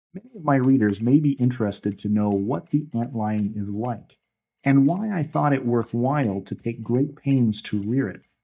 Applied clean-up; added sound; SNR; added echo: neural mask model DeepFilterNet 3.